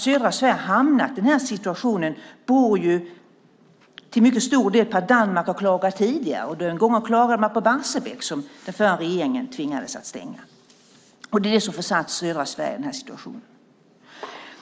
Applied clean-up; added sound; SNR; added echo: none; none; none; none.